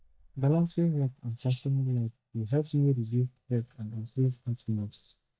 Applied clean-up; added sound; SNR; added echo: neural mask model DeepFilterNet 3.